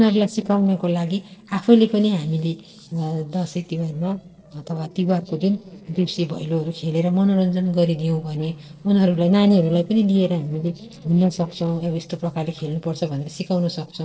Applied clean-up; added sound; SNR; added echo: neural separator model SepFormer DNS4.